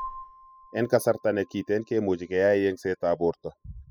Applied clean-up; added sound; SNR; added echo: classical method spectral subtraction.